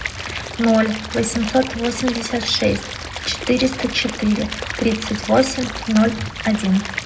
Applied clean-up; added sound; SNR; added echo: none; Stream / Liquid; 9 dB; reverberation time 0.3 s.